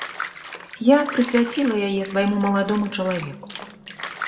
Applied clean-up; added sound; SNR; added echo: none; Bathtub (filling or washing); 12 dB; reverberation time 1.5 s.